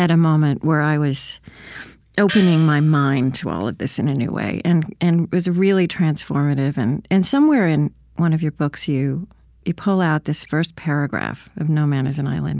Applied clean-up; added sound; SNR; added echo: none; Gong; 14 dB; none.